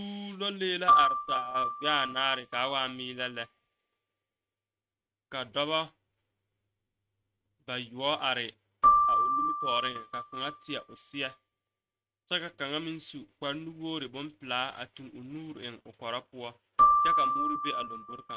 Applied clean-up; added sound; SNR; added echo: neural mask model RNNoise.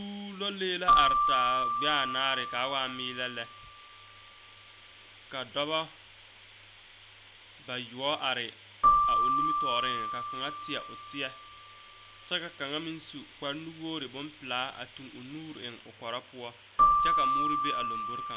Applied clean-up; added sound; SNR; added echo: none; Keyboard (musical); -4 dB; none.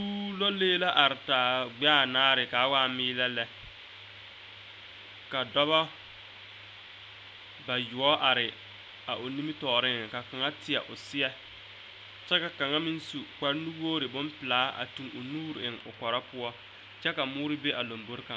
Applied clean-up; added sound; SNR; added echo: none; none; none; none.